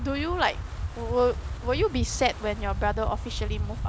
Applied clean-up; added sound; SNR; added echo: none; Wind; 3 dB; none.